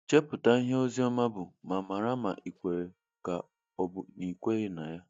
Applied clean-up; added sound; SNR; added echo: neural mask model DeepFilterNet 3.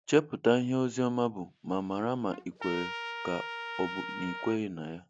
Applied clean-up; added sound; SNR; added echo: none; Trumpet; 10 dB; none.